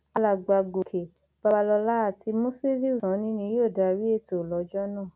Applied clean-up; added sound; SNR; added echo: none; none; none; none.